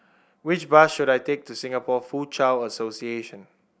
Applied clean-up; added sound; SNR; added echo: none; none; none; none.